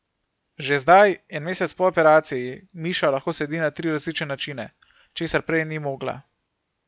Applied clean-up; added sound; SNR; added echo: none; none; none; none.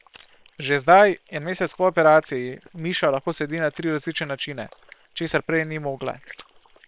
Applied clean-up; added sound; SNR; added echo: neural separator model SepFormer WHAM!.